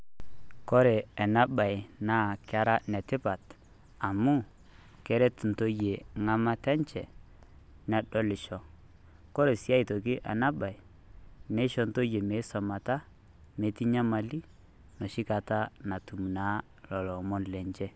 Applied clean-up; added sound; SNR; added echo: none; none; none; none.